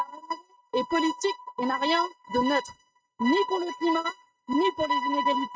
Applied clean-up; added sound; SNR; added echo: neural mask model RNNoise.